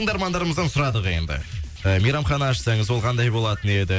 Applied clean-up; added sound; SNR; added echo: none; none; none; none.